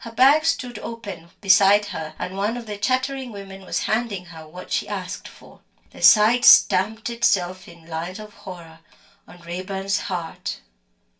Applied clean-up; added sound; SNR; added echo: none; none; none; reverberation time 0.2 s.